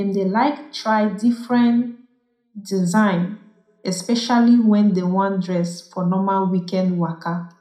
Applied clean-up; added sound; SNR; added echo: none; none; none; reverberation time 0.4 s.